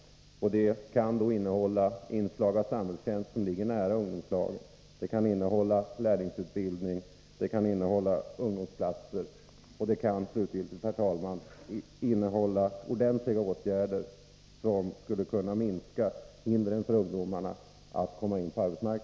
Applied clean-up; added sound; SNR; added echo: none; none; none; none.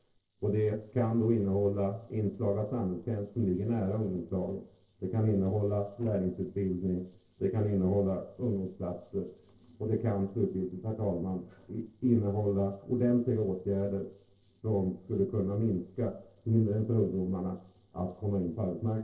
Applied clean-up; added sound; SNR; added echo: neural separator model SepFormer DNS4.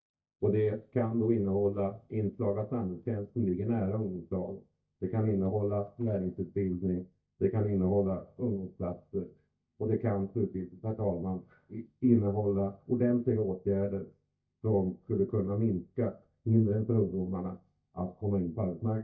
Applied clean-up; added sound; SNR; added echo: neural mask model DeepFilterNet 3.